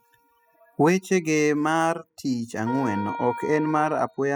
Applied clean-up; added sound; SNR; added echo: classical method spectral subtraction.